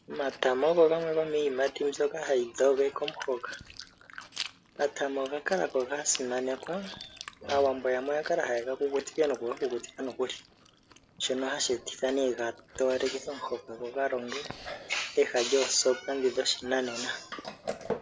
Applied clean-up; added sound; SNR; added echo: none; Chewing, mastication; 16 dB; none.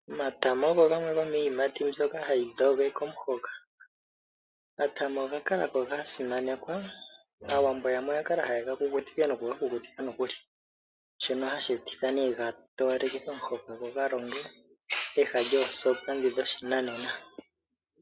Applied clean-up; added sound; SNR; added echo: none; none; none; none.